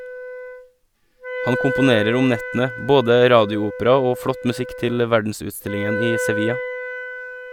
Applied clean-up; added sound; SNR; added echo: none; Wind instrument, woodwind instrument; 8 dB; none.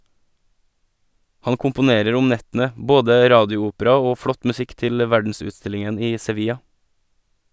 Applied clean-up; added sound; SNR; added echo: none; none; none; none.